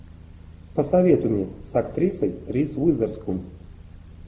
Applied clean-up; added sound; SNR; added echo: none; none; none; none.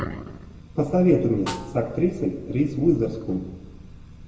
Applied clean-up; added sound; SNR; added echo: none; Snare drum; 17 dB; reverberation time 0.9 s.